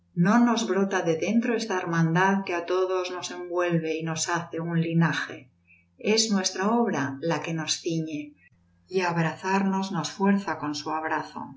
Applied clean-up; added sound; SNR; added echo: none; none; none; none.